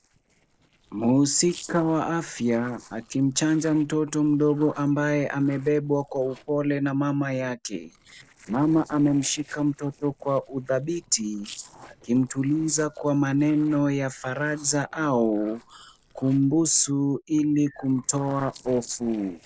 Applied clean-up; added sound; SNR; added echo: neural separator model SepFormer DNS4.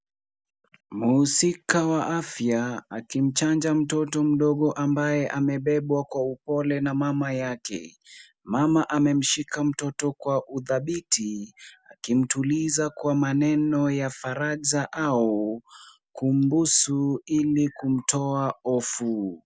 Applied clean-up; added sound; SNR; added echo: none; none; none; none.